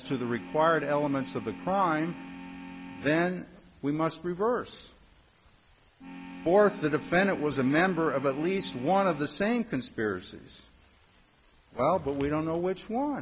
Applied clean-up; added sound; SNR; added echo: none; Walk, footsteps + Organ; 13 dB; none.